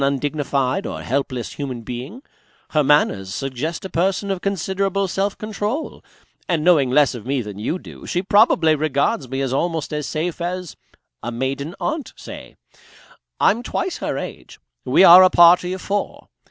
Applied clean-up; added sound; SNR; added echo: none; none; none; none.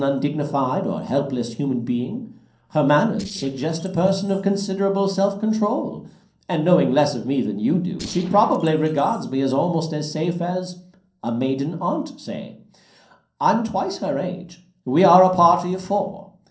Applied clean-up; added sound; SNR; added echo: neural separator model SepFormer DNS4.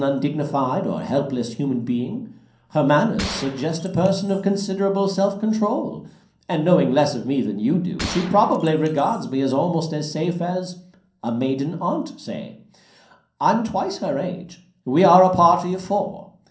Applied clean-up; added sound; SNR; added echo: none; Gunshot, gunfire; 14 dB; reverberation time 0.6 s.